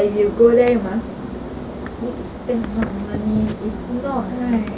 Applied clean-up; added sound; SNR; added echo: none; none; none; none.